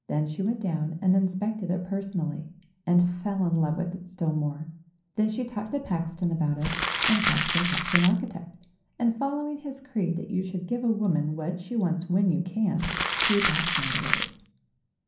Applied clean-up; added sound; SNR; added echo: none; Crumpling, crinkling; -3 dB; reverberation time 0.6 s.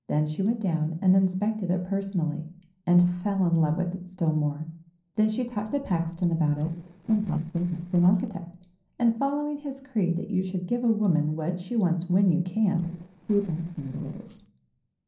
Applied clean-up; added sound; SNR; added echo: neural separator model SepFormer DNS4.